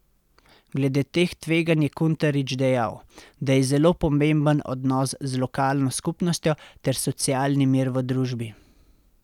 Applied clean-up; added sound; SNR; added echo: none; none; none; none.